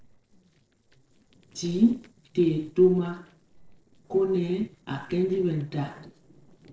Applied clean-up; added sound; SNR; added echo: neural separator model SepFormer DNS4.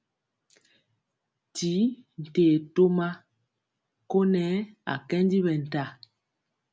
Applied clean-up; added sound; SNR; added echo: none; none; none; none.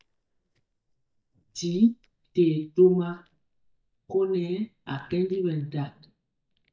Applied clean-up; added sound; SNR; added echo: neural mask model DeepFilterNet 3.